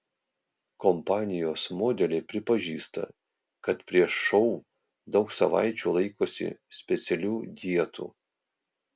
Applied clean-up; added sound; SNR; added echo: none; none; none; none.